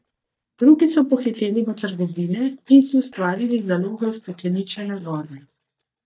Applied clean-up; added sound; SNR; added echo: neural mask model DeepFilterNet 3.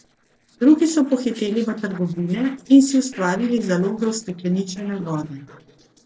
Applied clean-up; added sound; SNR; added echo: neural separator model SepFormer DNS4.